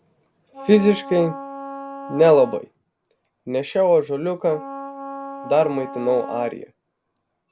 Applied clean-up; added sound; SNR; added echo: none; Wind instrument, woodwind instrument; 14 dB; none.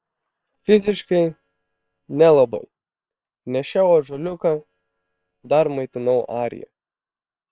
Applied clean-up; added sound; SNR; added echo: neural separator model SepFormer WHAM!.